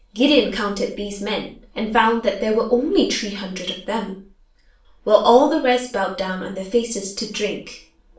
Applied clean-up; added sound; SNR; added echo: none; none; none; reverberation time 0.4 s.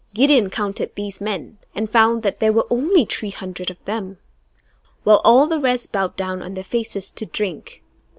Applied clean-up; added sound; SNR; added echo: none; none; none; none.